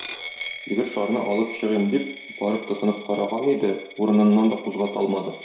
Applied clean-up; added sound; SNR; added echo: none; Coin (dropping); 14 dB; reverberation time 0.5 s.